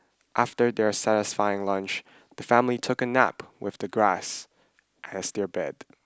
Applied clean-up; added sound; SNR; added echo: none; none; none; none.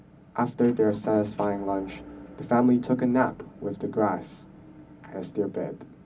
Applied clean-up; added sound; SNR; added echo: none; Motor vehicle (road) / Engine; 19 dB; reverberation time 0.4 s.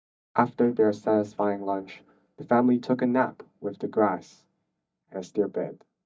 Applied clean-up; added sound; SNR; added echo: neural mask model DeepFilterNet 3.